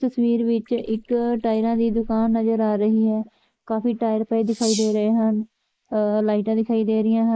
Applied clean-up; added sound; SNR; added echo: neural mask model Resemble Enhance denoiser.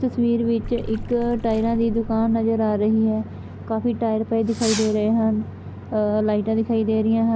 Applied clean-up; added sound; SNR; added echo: none; Water / Splash, splatter + Fireworks; 13 dB; none.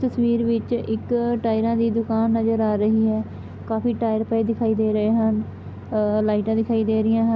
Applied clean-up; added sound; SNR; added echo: none; none; none; none.